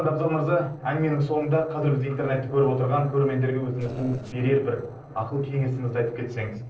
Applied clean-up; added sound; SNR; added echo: neural separator model SepFormer DNS4.